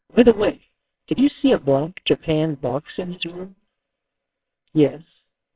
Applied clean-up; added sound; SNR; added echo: neural separator model SepFormer WHAMR!.